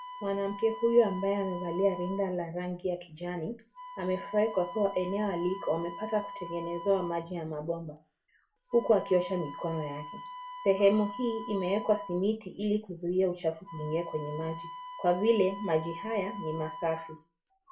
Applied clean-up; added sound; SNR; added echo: none; Wind instrument, woodwind instrument; 13 dB; reverberation time 0.3 s.